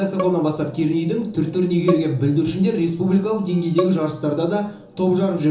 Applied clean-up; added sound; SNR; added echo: none; Bowed string instrument; 14 dB; reverberation time 1.2 s.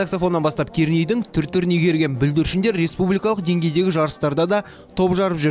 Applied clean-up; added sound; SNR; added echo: none; none; none; none.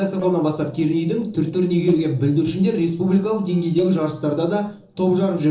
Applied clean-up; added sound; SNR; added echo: neural separator model SepFormer DNS4.